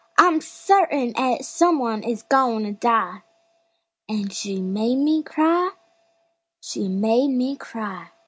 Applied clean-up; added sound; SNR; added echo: none; none; none; none.